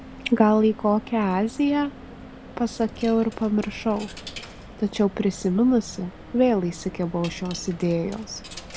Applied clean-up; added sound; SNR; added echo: none; Coin (dropping); 16 dB; none.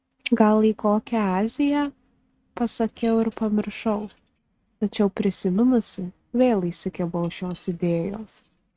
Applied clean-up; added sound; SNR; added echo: neural mask model RNNoise.